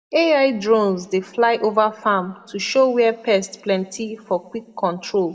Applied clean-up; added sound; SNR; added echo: none; none; none; reverberation time 1.8 s.